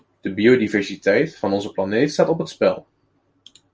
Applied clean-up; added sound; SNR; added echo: none; none; none; none.